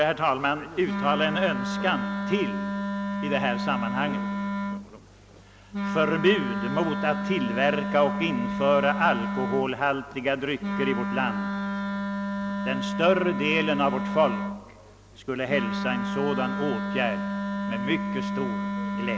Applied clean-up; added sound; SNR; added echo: none; Wind instrument, woodwind instrument; 2 dB; none.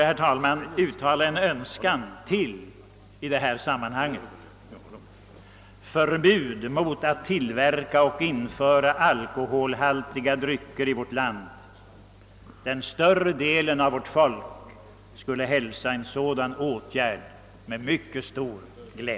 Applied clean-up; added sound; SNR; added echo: none; none; none; none.